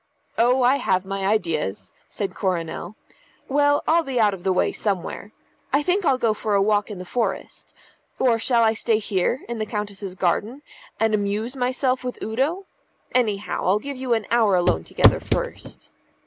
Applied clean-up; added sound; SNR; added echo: none; Walk, footsteps / Run / Wood; -2 dB; none.